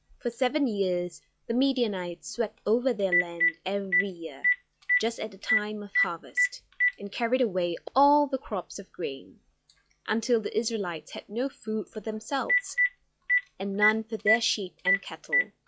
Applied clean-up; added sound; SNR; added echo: classical method log-MMSE.